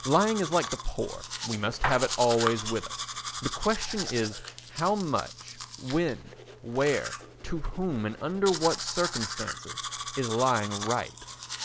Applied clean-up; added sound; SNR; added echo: none; Domestic sounds, home sounds; 7 dB; none.